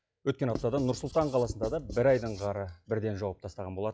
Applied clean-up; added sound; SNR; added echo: classical method log-MMSE.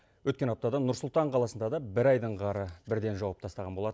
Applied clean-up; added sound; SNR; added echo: none; none; none; none.